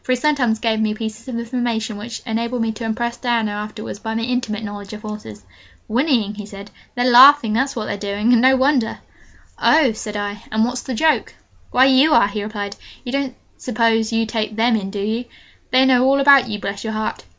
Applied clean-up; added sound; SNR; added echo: none; none; none; none.